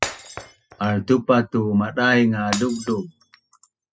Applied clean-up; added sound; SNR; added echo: classical method spectral subtraction.